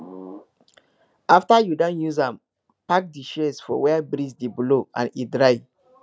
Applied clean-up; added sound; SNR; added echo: none; none; none; none.